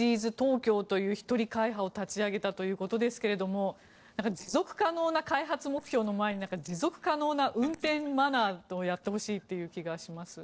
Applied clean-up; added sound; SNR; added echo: neural separator model SepFormer DNS4.